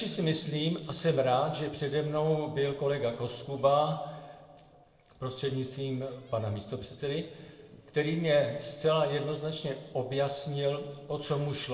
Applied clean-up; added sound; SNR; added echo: neural separator model SepFormer DNS4.